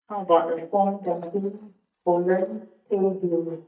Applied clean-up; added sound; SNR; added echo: neural mask model DeepFilterNet 3.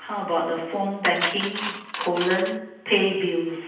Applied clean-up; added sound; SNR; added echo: none; Cutlery, silverware; 8 dB; reverberation time 0.9 s.